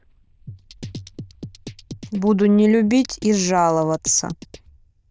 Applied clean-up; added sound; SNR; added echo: neural diffusion model UNIVERSE++.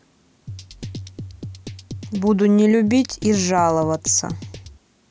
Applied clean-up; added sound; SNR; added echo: none; Drum kit; 13 dB; none.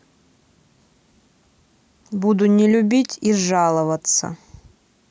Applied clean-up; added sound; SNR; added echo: none; none; none; none.